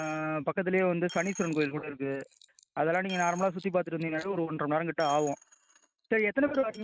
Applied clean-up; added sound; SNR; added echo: neural mask model RNNoise.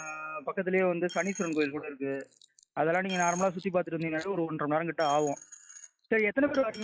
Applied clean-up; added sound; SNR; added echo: classical method log-MMSE.